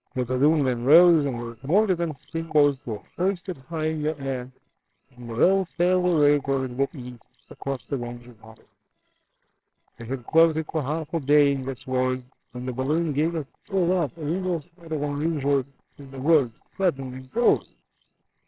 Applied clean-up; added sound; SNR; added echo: neural separator model SepFormer WHAMR!.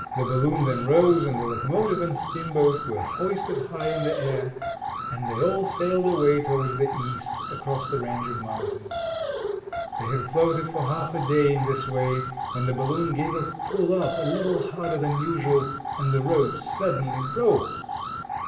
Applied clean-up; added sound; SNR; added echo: none; Alarm; 6 dB; reverberation time 0.7 s.